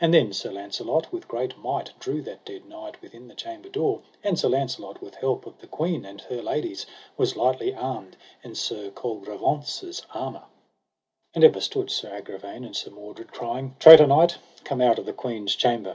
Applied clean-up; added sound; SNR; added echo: none; none; none; none.